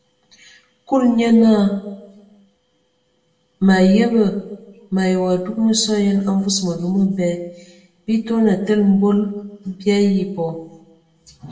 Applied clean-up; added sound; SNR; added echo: none; none; none; reverberation time 0.7 s.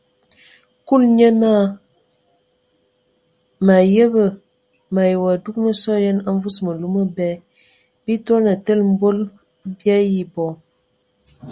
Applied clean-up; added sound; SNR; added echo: none; none; none; none.